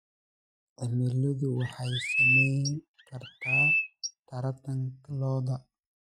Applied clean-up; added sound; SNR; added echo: neural mask model RNNoise.